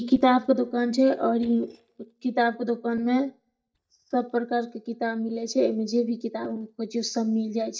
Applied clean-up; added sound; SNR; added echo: neural mask model DeepFilterNet 3.